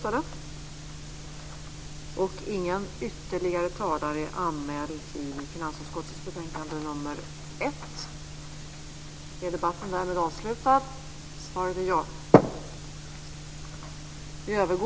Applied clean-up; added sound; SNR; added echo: none; none; none; none.